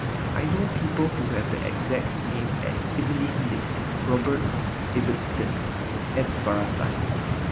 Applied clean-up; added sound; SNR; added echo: none; Stream; -2 dB; none.